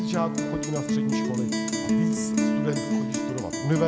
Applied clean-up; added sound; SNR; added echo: none; Guitar; -4 dB; none.